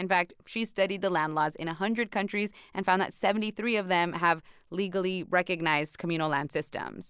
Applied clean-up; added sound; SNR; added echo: none; none; none; none.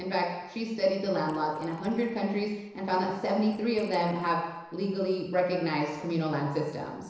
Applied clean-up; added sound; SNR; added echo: neural separator model SepFormer DNS4.